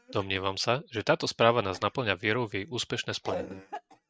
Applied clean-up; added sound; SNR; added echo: neural mask model RNNoise.